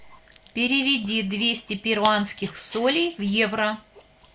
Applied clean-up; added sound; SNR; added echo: none; Dog; 18 dB; none.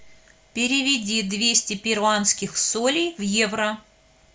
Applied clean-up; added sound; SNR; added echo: none; none; none; none.